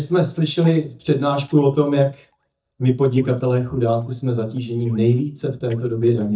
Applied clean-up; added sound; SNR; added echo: neural mask model DeepFilterNet 3.